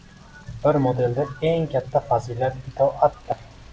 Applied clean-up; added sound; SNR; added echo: none; Motor vehicle (road) / Rain; 20 dB; none.